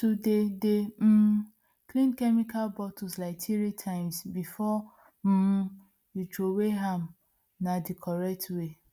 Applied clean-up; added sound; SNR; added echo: none; none; none; none.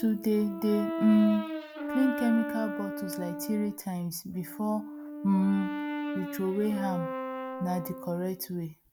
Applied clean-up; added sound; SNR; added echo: none; Brass instrument; 7 dB; none.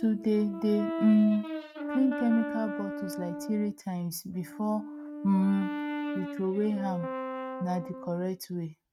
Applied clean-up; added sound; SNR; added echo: neural mask model RNNoise.